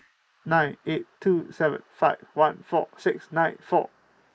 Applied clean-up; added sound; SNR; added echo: neural mask model Resemble Enhance denoiser.